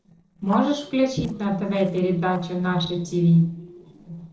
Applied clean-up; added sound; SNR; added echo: neural separator model SepFormer DNS4.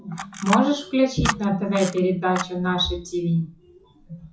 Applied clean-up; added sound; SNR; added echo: classical method WPE with log-MMSE.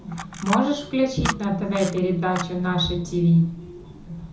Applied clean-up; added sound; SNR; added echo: none; Camera; 13 dB; reverberation time 0.6 s.